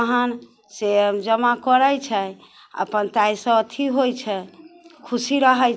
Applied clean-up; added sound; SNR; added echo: none; none; none; none.